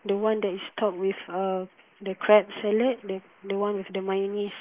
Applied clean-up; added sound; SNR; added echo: neural mask model Resemble Enhance denoiser.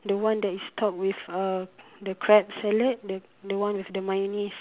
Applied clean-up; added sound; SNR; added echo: none; none; none; none.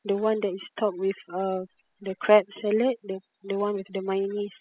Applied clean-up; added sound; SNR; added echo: classical method spectral subtraction.